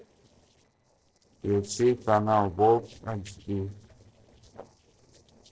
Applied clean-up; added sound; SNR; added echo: neural separator model SepFormer DNS4.